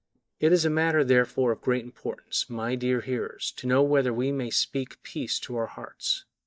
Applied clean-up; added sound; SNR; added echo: neural mask model DeepFilterNet 3.